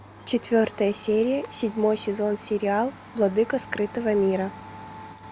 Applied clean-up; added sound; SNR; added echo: none; Domestic sounds, home sounds; 19 dB; none.